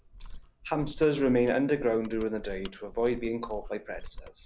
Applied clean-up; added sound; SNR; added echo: none; Mechanisms; 14 dB; none.